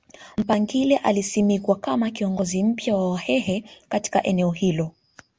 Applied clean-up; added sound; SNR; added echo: none; none; none; none.